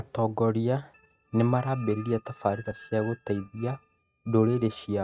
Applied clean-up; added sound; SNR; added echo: neural mask model RNNoise.